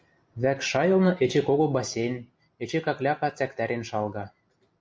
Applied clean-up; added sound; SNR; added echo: none; none; none; none.